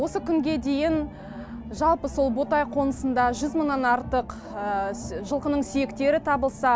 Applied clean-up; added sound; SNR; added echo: none; none; none; none.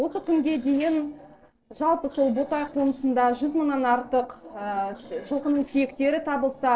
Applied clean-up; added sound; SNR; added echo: neural separator model SepFormer DNS4.